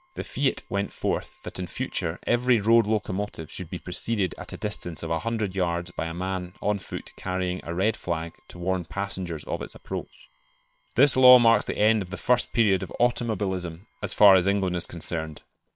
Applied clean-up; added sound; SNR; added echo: neural separator model SepFormer WHAM!.